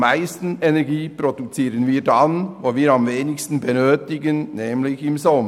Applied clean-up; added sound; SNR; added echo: none; none; none; none.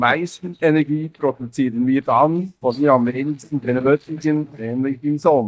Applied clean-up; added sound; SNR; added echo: neural mask model DeepFilterNet 3.